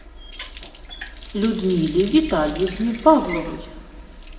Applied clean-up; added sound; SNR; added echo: none; Water tap, faucet; 14 dB; reverberation time 1.2 s.